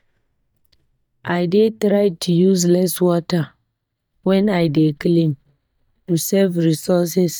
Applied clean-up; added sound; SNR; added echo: neural mask model DeepFilterNet 3.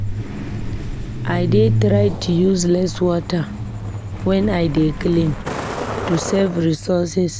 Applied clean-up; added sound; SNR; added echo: none; Truck; 4 dB; none.